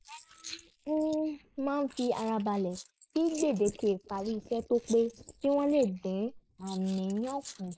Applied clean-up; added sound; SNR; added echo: neural mask model Resemble Enhance denoiser.